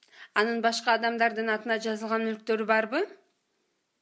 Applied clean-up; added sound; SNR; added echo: none; none; none; none.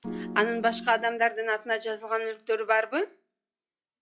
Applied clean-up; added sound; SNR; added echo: classical method log-MMSE.